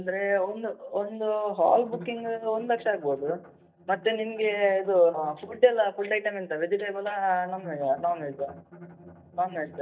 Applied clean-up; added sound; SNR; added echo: neural mask model DeepFilterNet 3.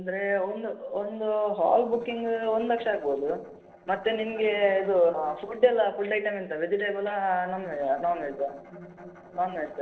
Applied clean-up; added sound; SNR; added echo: neural separator model SepFormer DNS4.